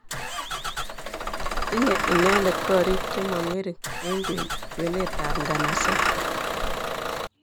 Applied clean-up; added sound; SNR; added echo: none; Engine starting / Bus; -1 dB; none.